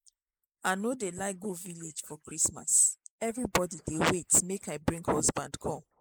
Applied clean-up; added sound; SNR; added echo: neural mask model Resemble Enhance denoiser.